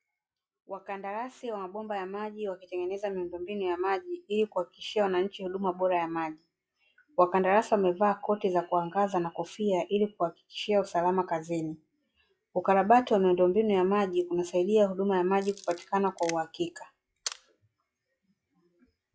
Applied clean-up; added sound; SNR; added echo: classical method log-MMSE.